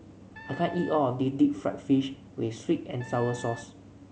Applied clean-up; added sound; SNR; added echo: none; Wind instrument, woodwind instrument; 17 dB; none.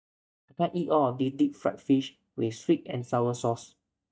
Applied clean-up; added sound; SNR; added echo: neural mask model DeepFilterNet 3.